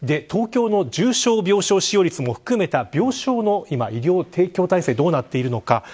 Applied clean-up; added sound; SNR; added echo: none; none; none; none.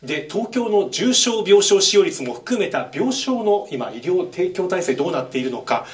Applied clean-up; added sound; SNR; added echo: none; none; none; reverberation time 0.3 s.